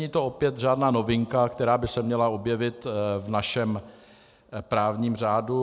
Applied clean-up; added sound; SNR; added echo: none; none; none; none.